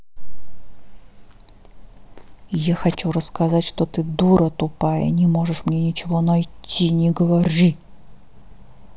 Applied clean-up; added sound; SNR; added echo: none; none; none; none.